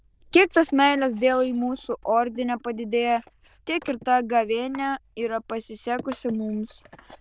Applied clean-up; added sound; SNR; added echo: neural diffusion model UNIVERSE++.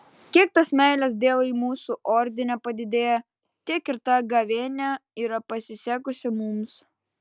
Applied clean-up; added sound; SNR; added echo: none; none; none; none.